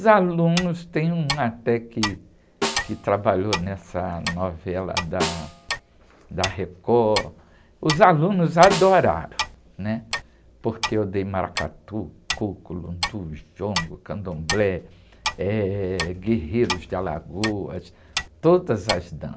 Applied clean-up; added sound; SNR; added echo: none; Snare drum + Clock; 9 dB; none.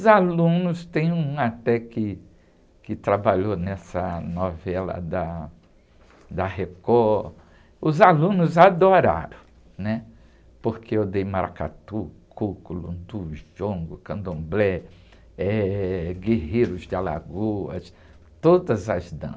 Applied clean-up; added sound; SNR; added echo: none; none; none; none.